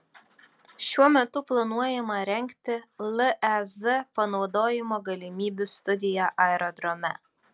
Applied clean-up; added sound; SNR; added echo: none; none; none; none.